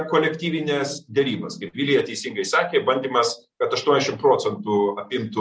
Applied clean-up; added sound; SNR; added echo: none; none; none; none.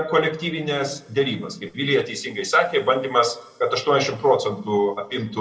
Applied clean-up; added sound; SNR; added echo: none; none; none; reverberation time 2.3 s.